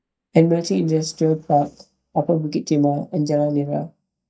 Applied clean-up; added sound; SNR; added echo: neural mask model DeepFilterNet 3.